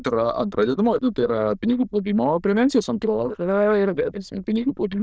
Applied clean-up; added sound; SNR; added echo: neural diffusion model UNIVERSE++.